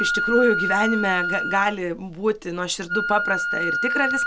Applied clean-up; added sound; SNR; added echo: none; Wind instrument, woodwind instrument; 1 dB; none.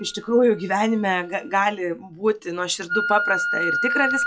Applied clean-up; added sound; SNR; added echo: classical method log-MMSE.